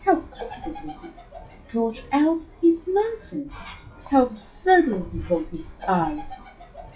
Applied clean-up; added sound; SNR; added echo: classical method log-MMSE.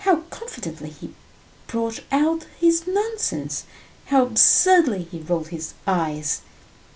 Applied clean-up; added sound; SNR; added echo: none; none; none; none.